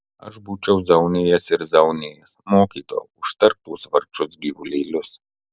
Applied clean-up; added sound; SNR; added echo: none; none; none; none.